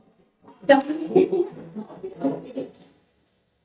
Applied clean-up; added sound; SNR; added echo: neural mask model DeepFilterNet 3.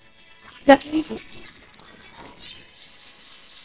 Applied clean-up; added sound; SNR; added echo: neural separator model SepFormer WHAMR!.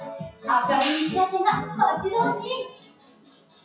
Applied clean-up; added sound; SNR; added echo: classical method WPE with log-MMSE.